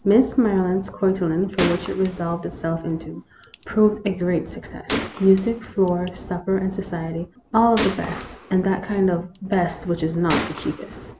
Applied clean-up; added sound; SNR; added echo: none; Gunshot, gunfire; 12 dB; none.